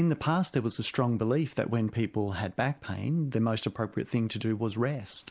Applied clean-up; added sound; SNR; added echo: none; none; none; none.